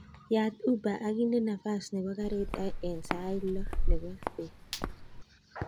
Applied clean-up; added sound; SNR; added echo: none; Walk, footsteps; -1 dB; none.